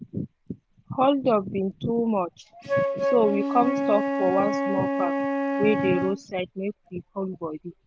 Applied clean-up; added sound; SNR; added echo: none; Wind instrument, woodwind instrument; 2 dB; none.